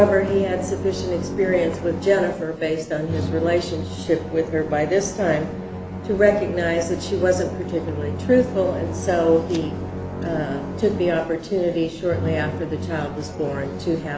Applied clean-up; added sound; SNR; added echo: none; Musical instrument; 8 dB; none.